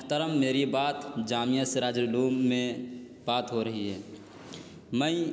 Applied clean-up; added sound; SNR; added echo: none; none; none; none.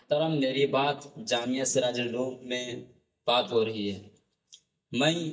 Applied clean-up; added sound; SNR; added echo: neural mask model DeepFilterNet 3.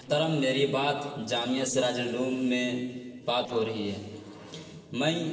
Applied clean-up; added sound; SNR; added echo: neural separator model SepFormer DNS4.